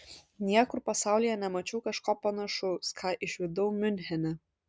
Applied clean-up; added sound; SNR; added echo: none; none; none; none.